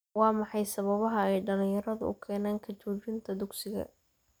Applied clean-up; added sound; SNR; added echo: none; none; none; none.